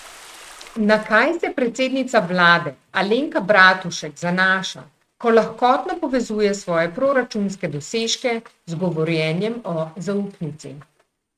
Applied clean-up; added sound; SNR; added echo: neural mask model RNNoise.